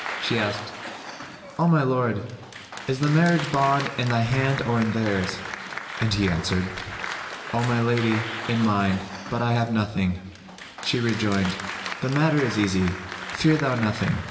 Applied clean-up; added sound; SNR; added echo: none; Applause; 10 dB; reverberation time 1.0 s.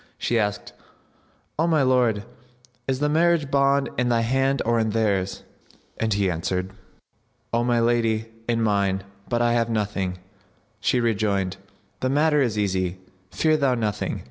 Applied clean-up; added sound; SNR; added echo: none; none; none; none.